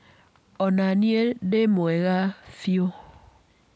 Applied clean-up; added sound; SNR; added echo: none; none; none; none.